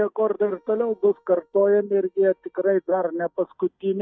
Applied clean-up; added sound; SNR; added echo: neural mask model DeepFilterNet 3.